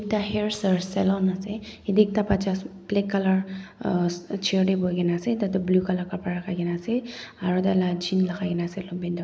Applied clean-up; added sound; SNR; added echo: none; none; none; none.